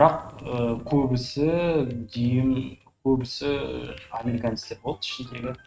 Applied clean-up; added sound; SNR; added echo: neural mask model RNNoise.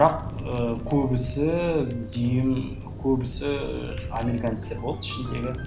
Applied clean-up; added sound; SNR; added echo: none; Fire; 9 dB; none.